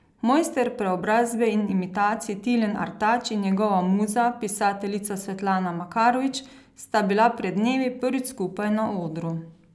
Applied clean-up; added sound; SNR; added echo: none; none; none; none.